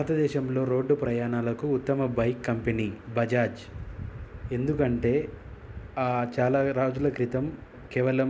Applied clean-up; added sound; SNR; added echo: none; none; none; none.